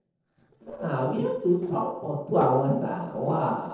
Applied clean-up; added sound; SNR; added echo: neural separator model SepFormer DNS4.